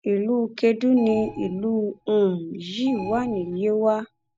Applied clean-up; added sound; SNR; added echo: none; Alarm; 18 dB; none.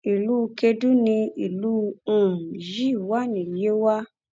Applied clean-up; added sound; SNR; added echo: none; none; none; none.